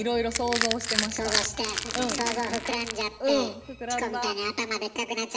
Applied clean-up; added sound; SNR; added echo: none; Crushing; 2 dB; reverberation time 2.1 s.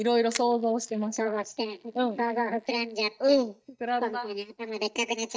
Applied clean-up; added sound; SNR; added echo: neural mask model DeepFilterNet 3.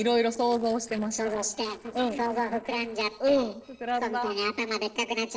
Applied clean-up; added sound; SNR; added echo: neural separator model SepFormer DNS4.